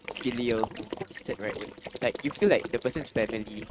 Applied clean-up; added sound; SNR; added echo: neural mask model RNNoise.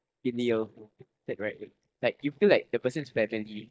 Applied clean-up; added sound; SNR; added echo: neural mask model DeepFilterNet 3.